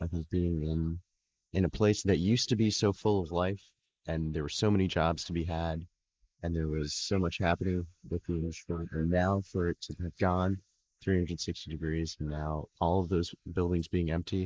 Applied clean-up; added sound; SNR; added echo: neural mask model Resemble Enhance denoiser.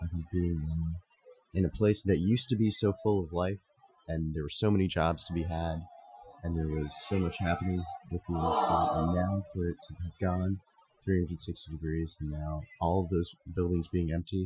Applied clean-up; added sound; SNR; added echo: classical method Wiener filter.